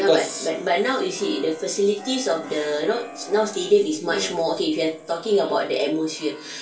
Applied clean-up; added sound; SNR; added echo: none; Keyboard (musical); 19 dB; reverberation time 0.3 s.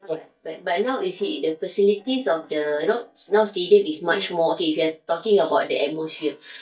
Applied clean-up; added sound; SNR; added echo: neural mask model DeepFilterNet 3.